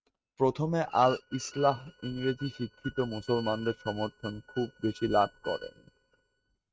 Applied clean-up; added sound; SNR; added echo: neural mask model RNNoise.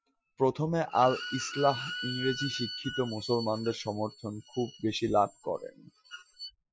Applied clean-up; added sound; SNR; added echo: classical method Wiener filter.